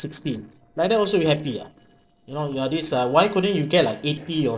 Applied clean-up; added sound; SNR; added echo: neural separator model SepFormer DNS4.